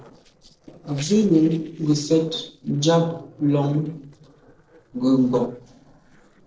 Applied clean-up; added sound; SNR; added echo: neural separator model SepFormer DNS4.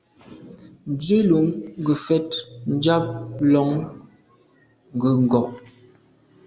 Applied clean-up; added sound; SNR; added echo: none; none; none; none.